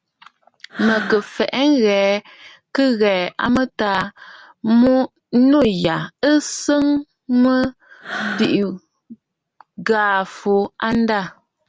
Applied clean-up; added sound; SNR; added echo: none; Breathing; 12 dB; none.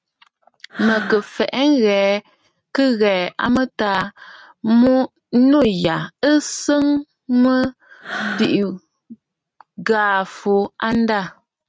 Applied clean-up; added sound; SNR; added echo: neural mask model RNNoise.